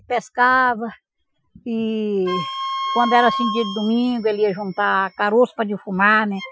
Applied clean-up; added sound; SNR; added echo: classical method Wiener filter.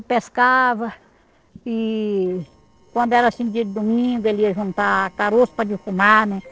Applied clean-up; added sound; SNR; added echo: neural separator model SepFormer DNS4.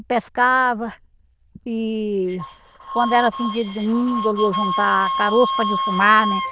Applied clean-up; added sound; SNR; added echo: neural diffusion model UNIVERSE++.